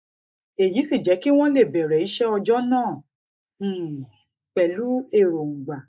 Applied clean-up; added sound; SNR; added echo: neural mask model Resemble Enhance denoiser.